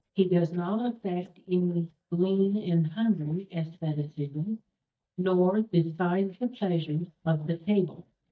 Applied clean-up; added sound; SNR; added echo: neural mask model DeepFilterNet 3.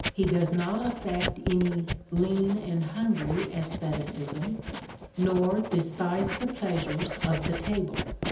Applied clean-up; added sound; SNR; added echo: none; Writing; 7 dB; reverberation time 1.2 s.